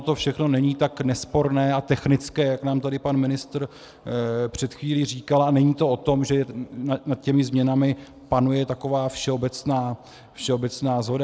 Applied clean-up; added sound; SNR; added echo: none; none; none; none.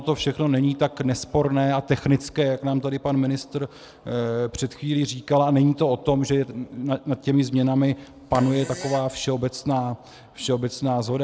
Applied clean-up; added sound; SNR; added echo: none; Fart; 16 dB; none.